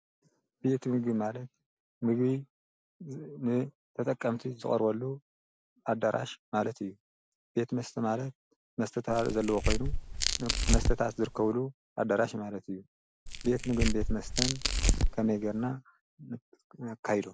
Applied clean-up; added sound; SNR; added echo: none; Tearing; -3 dB; none.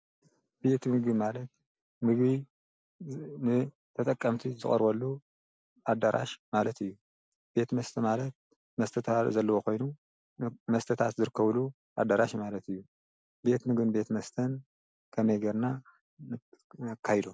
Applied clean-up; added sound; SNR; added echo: none; none; none; none.